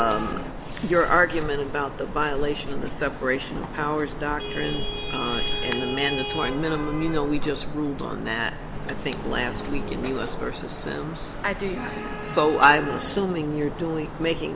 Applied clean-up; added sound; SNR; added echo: none; Traffic noise, roadway noise / Vehicle horn, car horn, honking; 9 dB; none.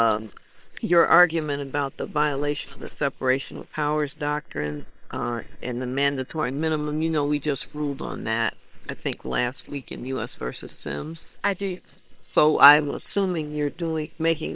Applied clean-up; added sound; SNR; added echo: neural separator model SepFormer WHAM!.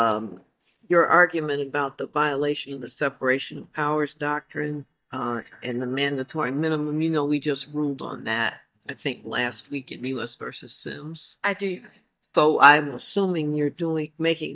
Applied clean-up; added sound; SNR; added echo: neural mask model DeepFilterNet 3.